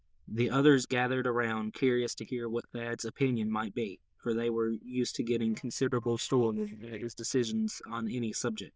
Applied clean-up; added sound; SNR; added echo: neural diffusion model UNIVERSE++.